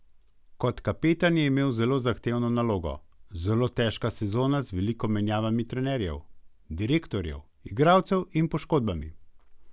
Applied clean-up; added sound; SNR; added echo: none; none; none; none.